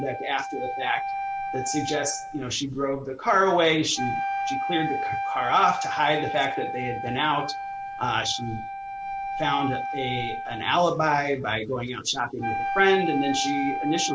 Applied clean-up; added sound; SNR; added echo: none; Wind instrument, woodwind instrument; 5 dB; none.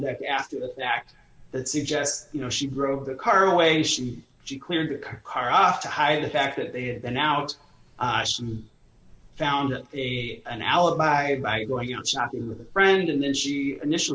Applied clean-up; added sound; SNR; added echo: none; none; none; none.